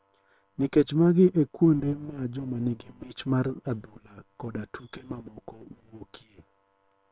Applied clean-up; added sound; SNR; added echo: neural separator model SepFormer WHAM!.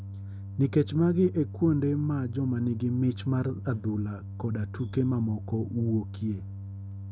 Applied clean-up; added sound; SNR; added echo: none; Organ; 10 dB; none.